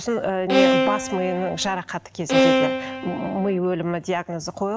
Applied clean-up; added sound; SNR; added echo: none; Bowed string instrument; -3 dB; none.